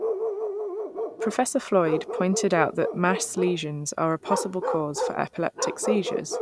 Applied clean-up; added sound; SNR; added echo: none; Bark; 4 dB; none.